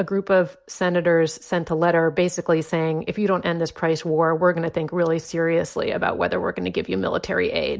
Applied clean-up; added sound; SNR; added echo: none; none; none; none.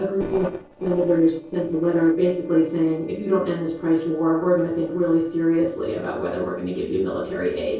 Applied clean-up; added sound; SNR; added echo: neural separator model SepFormer DNS4.